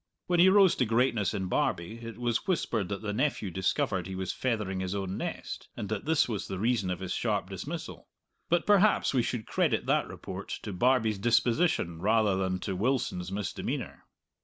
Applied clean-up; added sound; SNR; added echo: none; none; none; none.